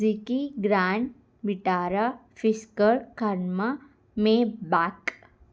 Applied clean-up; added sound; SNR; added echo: none; none; none; none.